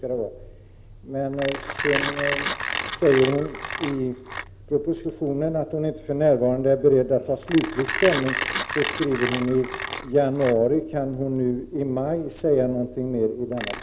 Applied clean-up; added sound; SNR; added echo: none; Mechanisms; 8 dB; none.